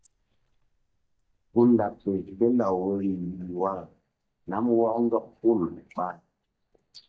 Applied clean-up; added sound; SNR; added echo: neural mask model DeepFilterNet 3.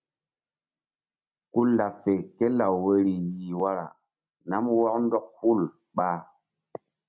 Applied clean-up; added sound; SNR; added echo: none; none; none; none.